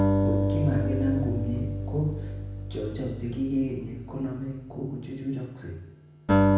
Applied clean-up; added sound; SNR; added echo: none; Acoustic guitar; -3 dB; reverberation time 0.9 s.